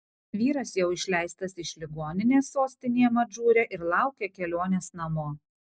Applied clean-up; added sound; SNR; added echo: none; none; none; none.